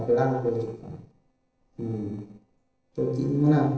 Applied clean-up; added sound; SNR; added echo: neural separator model SepFormer DNS4.